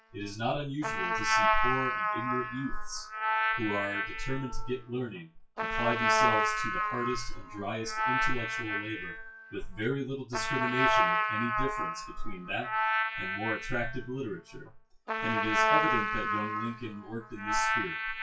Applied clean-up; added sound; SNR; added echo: classical method WPE with log-MMSE.